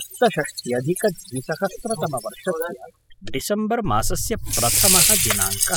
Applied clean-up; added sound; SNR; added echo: classical method spectral subtraction.